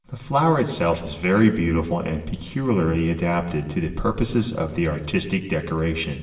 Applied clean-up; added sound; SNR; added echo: none; none; none; reverberation time 1.0 s.